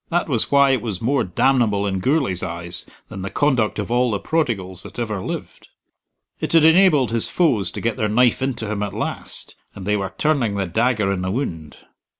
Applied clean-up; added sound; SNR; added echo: none; none; none; none.